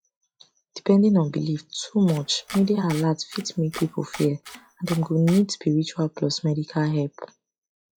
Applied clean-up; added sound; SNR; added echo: classical method log-MMSE.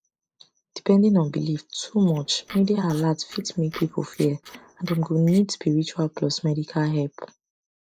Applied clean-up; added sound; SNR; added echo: neural mask model Resemble Enhance denoiser.